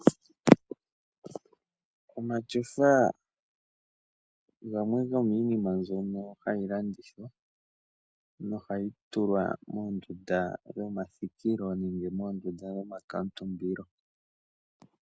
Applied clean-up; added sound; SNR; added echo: none; none; none; none.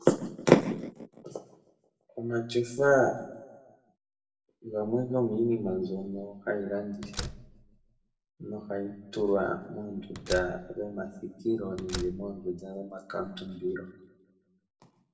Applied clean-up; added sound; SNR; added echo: none; Slam; 12 dB; reverberation time 0.7 s.